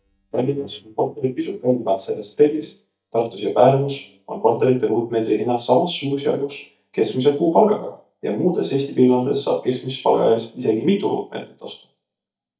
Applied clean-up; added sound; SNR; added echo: neural mask model DeepFilterNet 3.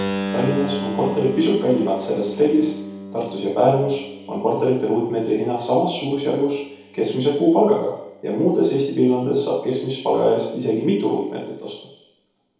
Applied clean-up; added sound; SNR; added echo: none; Keyboard (musical); 13 dB; reverberation time 2.0 s.